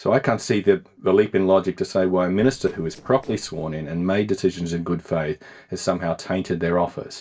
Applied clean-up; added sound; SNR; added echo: neural separator model SepFormer DNS4.